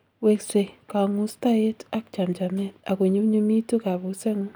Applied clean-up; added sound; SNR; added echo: none; none; none; none.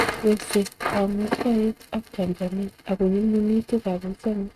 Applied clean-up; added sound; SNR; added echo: neural mask model RNNoise.